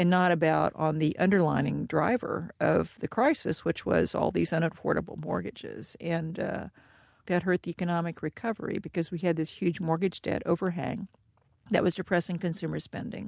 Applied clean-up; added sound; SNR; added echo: none; none; none; none.